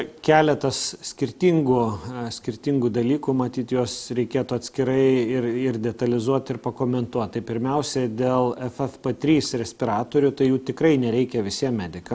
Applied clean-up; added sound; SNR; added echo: none; none; none; none.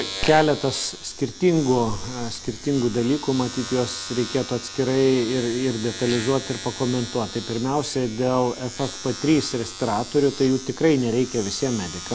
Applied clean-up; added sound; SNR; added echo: none; Domestic sounds, home sounds; 11 dB; none.